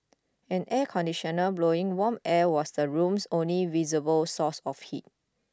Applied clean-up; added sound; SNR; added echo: none; none; none; none.